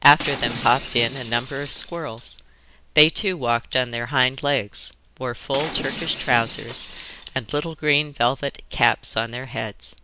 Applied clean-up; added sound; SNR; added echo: none; Shatter; 11 dB; none.